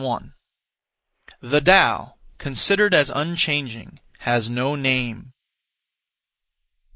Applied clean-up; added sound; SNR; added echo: neural mask model Resemble Enhance denoiser.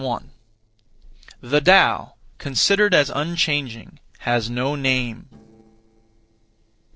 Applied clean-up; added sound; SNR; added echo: neural separator model SepFormer DNS4.